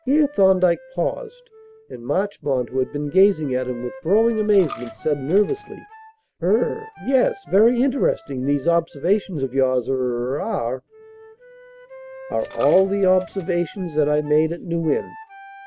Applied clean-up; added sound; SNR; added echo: none; Wind instrument, woodwind instrument + Coin (dropping); 20 dB; none.